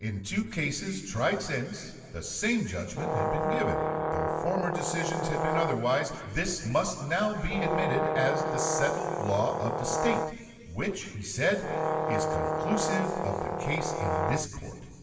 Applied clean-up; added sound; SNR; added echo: none; Brass instrument; -1 dB; reverberation time 2.6 s.